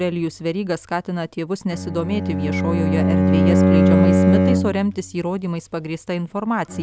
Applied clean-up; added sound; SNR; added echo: none; Bowed string instrument; -4 dB; none.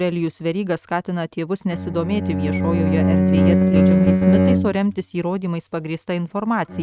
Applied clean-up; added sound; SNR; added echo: neural mask model RNNoise.